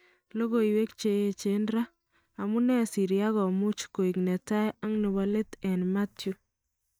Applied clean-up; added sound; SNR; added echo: neural mask model DeepFilterNet 3.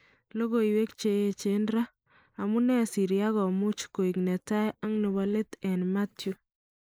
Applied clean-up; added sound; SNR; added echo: neural mask model Resemble Enhance denoiser.